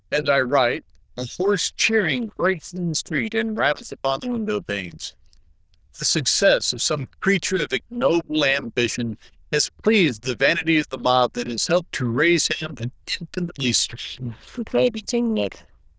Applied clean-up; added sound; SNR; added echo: neural diffusion model UNIVERSE++.